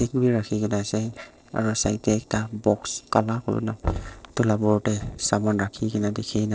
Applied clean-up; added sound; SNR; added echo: neural separator model SepFormer DNS4.